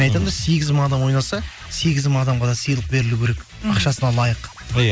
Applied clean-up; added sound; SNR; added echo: none; none; none; none.